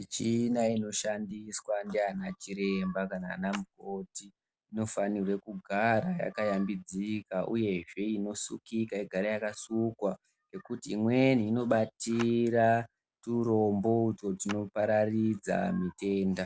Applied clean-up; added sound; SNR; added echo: none; Clapping; 20 dB; none.